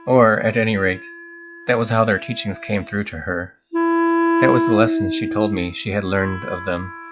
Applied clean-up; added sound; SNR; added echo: classical method log-MMSE.